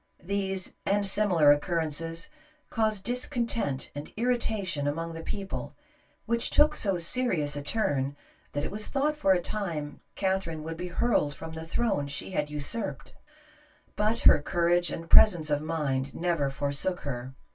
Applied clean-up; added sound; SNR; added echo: none; none; none; reverberation time 0.1 s.